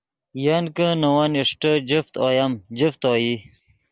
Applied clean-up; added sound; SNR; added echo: none; none; none; none.